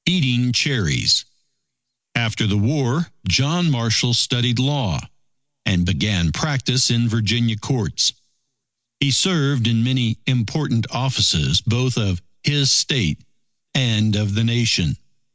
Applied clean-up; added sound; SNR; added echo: none; none; none; none.